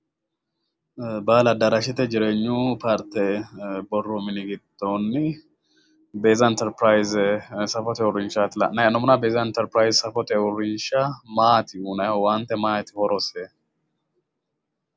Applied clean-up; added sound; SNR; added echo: none; none; none; none.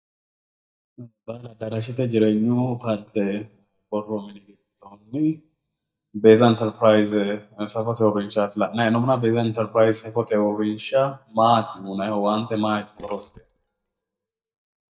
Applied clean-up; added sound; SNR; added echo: neural mask model DeepFilterNet 3.